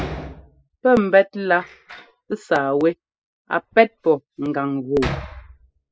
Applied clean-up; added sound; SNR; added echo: classical method spectral subtraction.